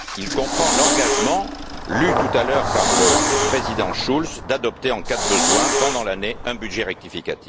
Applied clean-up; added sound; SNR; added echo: none; Hiss + Engine starting; -2 dB; none.